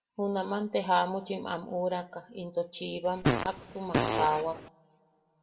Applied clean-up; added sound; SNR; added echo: none; Fart; -1 dB; reverberation time 0.4 s.